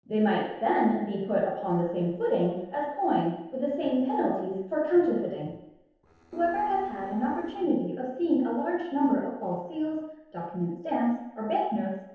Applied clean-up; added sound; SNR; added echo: neural separator model SepFormer DNS4.